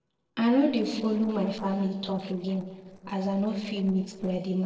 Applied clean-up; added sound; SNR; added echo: neural separator model SepFormer DNS4.